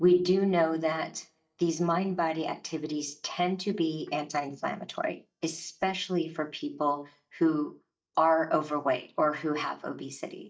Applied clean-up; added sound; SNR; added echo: neural mask model DeepFilterNet 3.